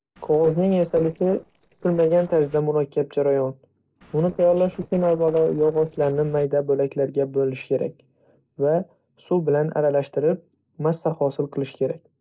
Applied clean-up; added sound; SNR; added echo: neural separator model SepFormer DNS4.